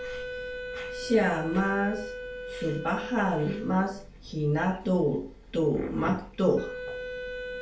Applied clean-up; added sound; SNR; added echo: none; Wind instrument, woodwind instrument; 10 dB; reverberation time 0.4 s.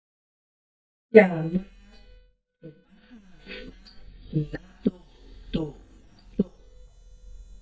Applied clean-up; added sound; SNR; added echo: neural mask model DeepFilterNet 3.